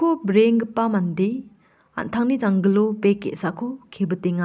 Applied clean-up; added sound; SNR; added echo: none; none; none; none.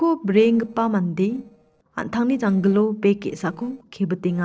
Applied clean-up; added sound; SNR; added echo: neural separator model SepFormer DNS4.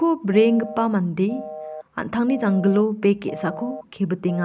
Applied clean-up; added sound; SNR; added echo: none; Telephone; 15 dB; none.